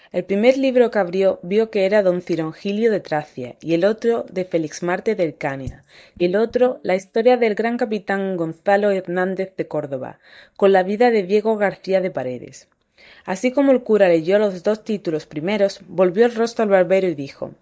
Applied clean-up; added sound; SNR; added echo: neural mask model DeepFilterNet 3.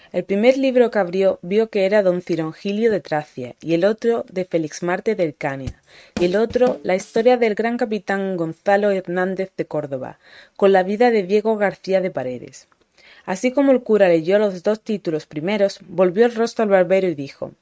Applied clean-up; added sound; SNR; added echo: neural mask model RNNoise.